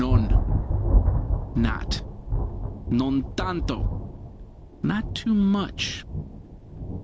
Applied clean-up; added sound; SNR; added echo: none; Thunder; -3 dB; none.